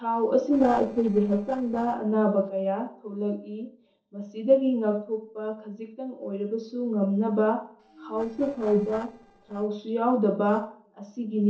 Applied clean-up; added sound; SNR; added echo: neural separator model SepFormer DNS4.